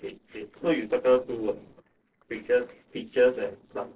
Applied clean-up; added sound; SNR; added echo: neural separator model SepFormer DNS4.